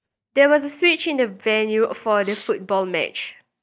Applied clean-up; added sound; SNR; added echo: neural mask model DeepFilterNet 3.